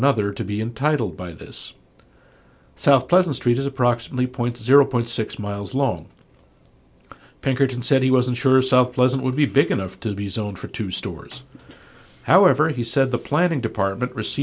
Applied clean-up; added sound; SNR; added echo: none; none; none; none.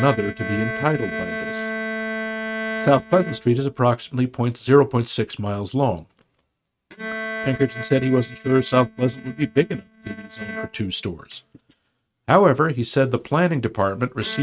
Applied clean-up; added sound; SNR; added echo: neural mask model RNNoise.